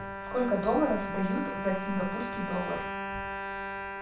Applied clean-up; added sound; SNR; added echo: none; Bowed string instrument; 4 dB; reverberation time 0.3 s.